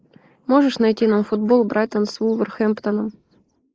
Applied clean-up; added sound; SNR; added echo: neural mask model Resemble Enhance denoiser.